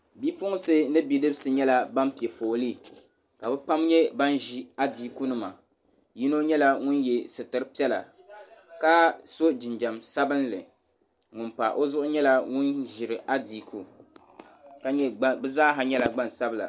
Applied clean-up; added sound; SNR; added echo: none; none; none; none.